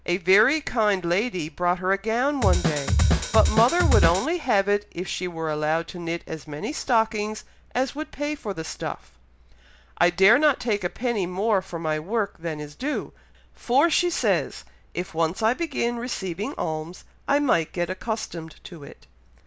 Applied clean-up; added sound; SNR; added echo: none; Drum kit; -4 dB; none.